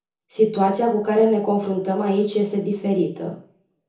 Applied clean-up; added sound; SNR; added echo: none; none; none; reverberation time 0.6 s.